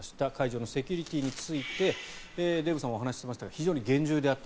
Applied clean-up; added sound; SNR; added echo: none; Water; 19 dB; none.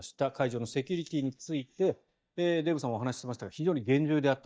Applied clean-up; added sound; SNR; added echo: neural mask model DeepFilterNet 3.